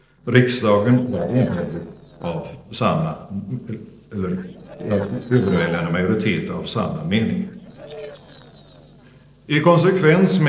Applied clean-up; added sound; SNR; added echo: neural separator model SepFormer DNS4.